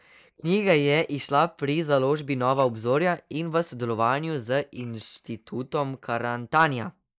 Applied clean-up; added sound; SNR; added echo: neural mask model Resemble Enhance denoiser.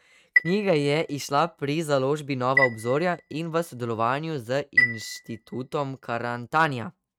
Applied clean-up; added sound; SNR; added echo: neural mask model RNNoise.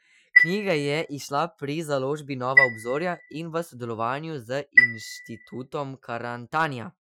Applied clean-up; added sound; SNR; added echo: classical method Wiener filter.